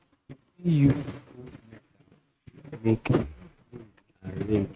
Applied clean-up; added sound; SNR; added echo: neural mask model RNNoise.